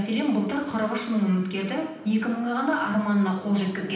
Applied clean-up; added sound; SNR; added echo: none; none; none; reverberation time 0.9 s.